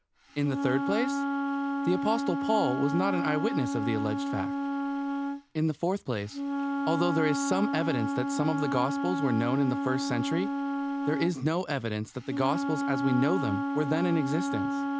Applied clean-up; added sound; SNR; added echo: none; Wind instrument, woodwind instrument; 0 dB; none.